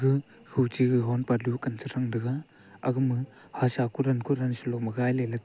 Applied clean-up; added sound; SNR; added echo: none; none; none; none.